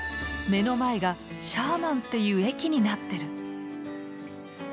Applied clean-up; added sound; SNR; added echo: none; none; none; none.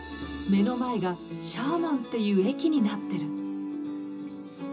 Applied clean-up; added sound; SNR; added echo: none; none; none; reverberation time 0.2 s.